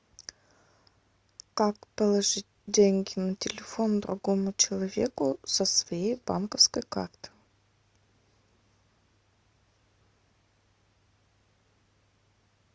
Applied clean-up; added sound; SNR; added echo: none; none; none; none.